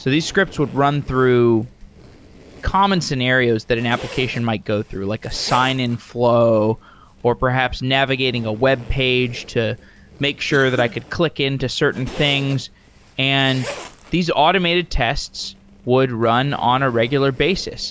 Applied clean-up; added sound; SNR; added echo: none; Zipper (clothing) + Cough; 20 dB; none.